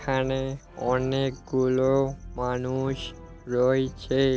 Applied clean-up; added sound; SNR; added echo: none; Brass instrument; 16 dB; none.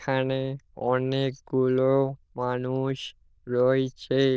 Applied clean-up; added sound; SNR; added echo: neural diffusion model UNIVERSE++.